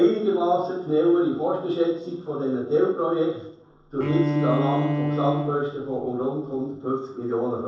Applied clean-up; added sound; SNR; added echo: neural separator model SepFormer DNS4.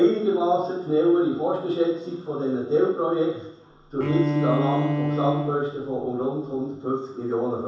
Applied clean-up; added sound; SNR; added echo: none; Bowed string instrument; 3 dB; reverberation time 0.7 s.